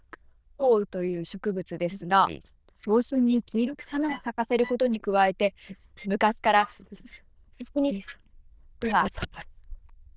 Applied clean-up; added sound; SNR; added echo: neural diffusion model UNIVERSE++.